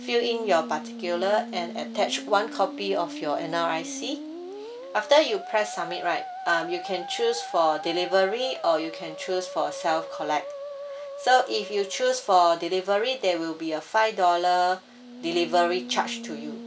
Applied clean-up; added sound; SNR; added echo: none; Musical instrument; 12 dB; none.